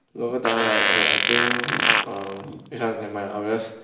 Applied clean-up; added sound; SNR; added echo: none; Fart; -5 dB; reverberation time 0.8 s.